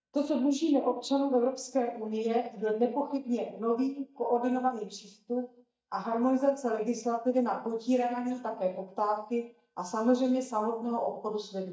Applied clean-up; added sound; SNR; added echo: neural mask model DeepFilterNet 3.